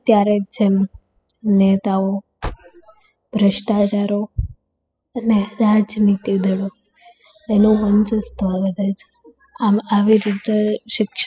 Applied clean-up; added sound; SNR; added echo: classical method spectral subtraction.